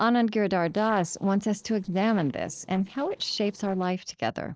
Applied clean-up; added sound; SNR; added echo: neural separator model SepFormer DNS4.